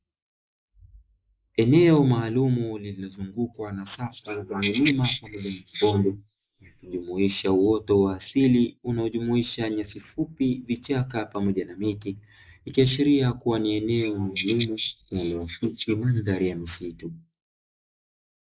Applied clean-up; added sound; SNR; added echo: neural mask model Resemble Enhance denoiser.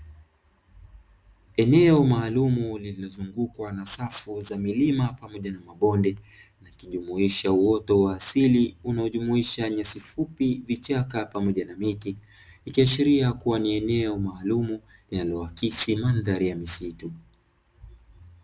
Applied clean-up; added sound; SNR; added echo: none; none; none; none.